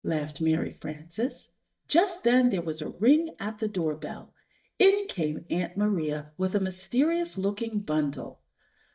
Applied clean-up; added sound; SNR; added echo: neural mask model DeepFilterNet 3.